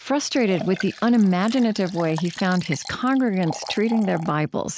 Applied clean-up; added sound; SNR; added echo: neural mask model RNNoise.